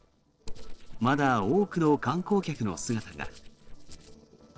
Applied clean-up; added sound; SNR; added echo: neural separator model SepFormer DNS4.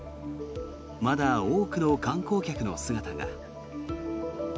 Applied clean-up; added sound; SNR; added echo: none; none; none; none.